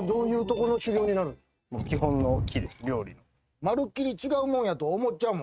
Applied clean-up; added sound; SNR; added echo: neural mask model RNNoise.